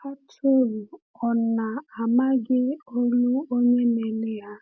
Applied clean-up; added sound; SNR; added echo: none; none; none; none.